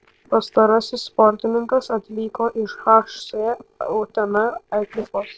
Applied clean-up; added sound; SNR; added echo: neural separator model SepFormer DNS4.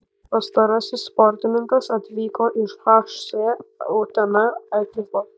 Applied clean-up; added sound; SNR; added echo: neural mask model DeepFilterNet 3.